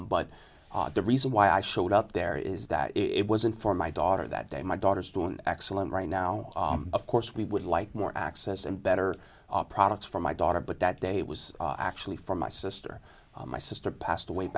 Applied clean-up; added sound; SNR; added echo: none; none; none; none.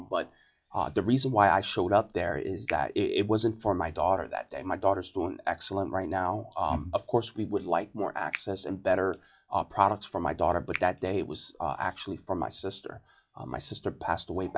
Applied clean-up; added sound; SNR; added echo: classical method log-MMSE.